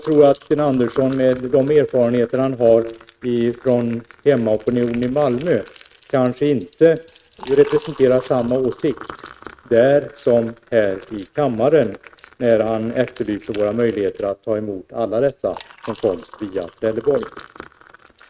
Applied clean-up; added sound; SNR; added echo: neural mask model RNNoise.